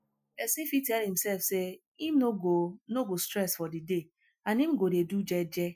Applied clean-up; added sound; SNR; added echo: classical method Wiener filter.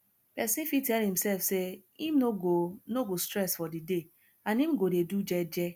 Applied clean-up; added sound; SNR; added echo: none; none; none; none.